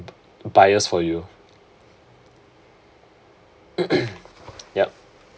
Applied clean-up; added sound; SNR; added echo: none; none; none; none.